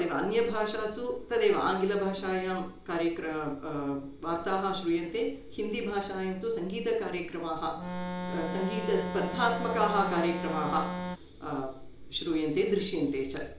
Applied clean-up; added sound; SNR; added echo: none; Organ; 4 dB; reverberation time 0.4 s.